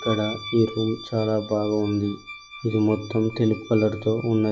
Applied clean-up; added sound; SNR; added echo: classical method log-MMSE.